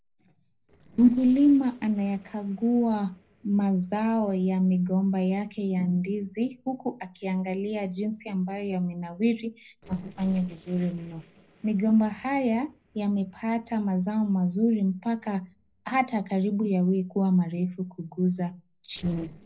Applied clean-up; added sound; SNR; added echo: neural separator model SepFormer DNS4.